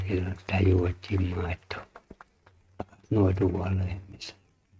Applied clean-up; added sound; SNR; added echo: neural mask model RNNoise.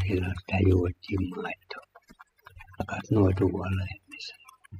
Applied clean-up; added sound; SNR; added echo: classical method spectral subtraction.